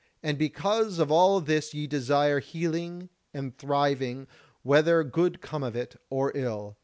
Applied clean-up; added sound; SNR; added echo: none; none; none; none.